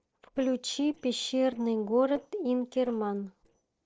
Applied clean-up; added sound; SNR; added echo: neural separator model SepFormer DNS4.